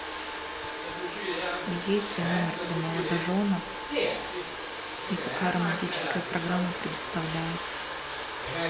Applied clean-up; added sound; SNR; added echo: none; Domestic sounds, home sounds; 0 dB; none.